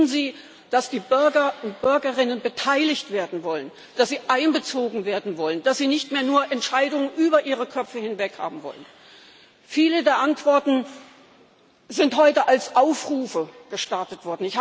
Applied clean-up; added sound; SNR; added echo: none; none; none; none.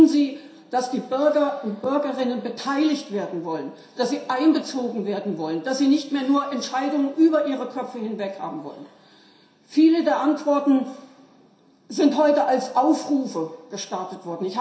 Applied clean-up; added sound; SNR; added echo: none; none; none; reverberation time 0.7 s.